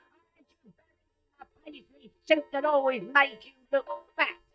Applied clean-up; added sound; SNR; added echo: neural mask model DeepFilterNet 3.